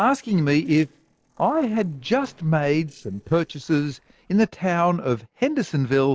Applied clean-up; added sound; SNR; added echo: neural separator model SepFormer DNS4.